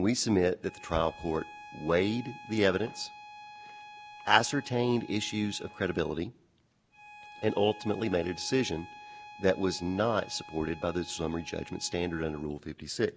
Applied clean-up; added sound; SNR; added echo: none; Bowed string instrument; 18 dB; none.